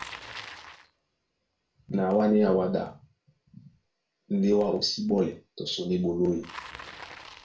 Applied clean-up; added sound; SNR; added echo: none; Bicycle; 19 dB; reverberation time 0.3 s.